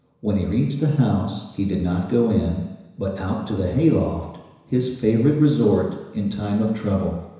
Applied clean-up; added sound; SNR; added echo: none; none; none; reverberation time 1.0 s.